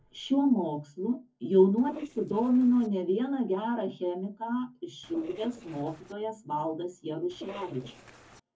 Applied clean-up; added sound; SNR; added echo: neural separator model SepFormer DNS4.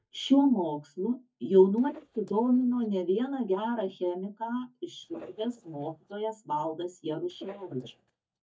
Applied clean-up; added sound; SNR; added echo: neural mask model DeepFilterNet 3.